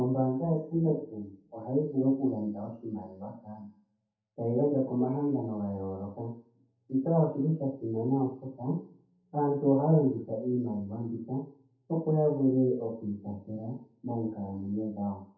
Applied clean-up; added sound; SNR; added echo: none; none; none; reverberation time 0.7 s.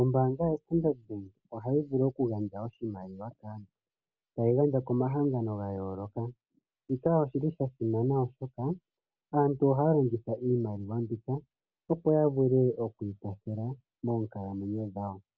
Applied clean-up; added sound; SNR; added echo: none; none; none; none.